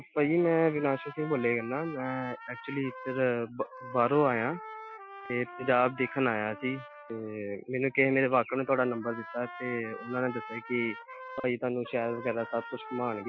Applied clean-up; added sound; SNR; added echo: classical method Wiener filter.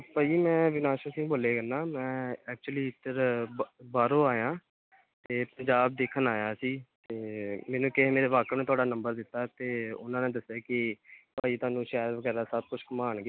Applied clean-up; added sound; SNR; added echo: none; none; none; none.